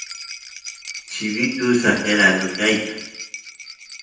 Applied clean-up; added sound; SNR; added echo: none; Rattle; 13 dB; reverberation time 0.9 s.